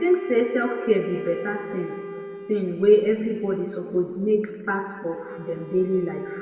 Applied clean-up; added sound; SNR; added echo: none; Wind instrument, woodwind instrument; 13 dB; reverberation time 2.3 s.